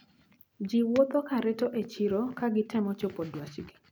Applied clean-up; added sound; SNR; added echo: none; none; none; none.